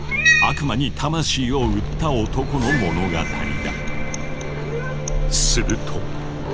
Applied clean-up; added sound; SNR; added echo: none; Cat; 1 dB; none.